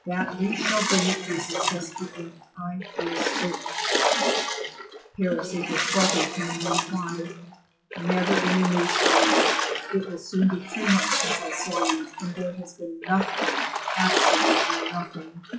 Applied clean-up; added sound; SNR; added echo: classical method WPE with log-MMSE.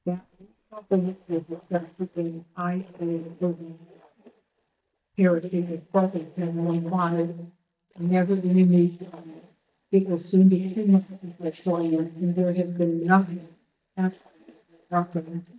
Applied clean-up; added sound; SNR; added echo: neural mask model DeepFilterNet 3.